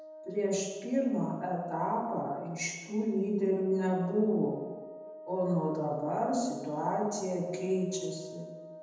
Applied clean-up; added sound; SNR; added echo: none; Wind instrument, woodwind instrument; 16 dB; reverberation time 1.1 s.